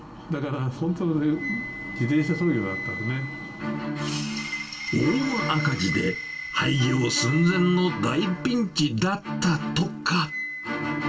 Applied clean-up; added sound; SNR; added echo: none; Wind instrument, woodwind instrument; 13 dB; reverberation time 0.2 s.